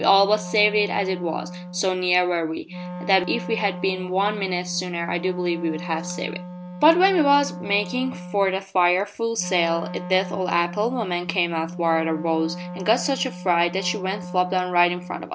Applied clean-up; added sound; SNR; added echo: none; Wind instrument, woodwind instrument; 11 dB; none.